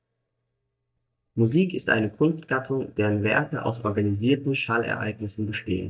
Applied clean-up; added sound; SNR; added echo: neural mask model DeepFilterNet 3.